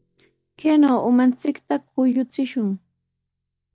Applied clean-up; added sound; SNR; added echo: neural mask model DeepFilterNet 3.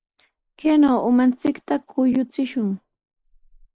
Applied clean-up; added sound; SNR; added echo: neural mask model Resemble Enhance denoiser.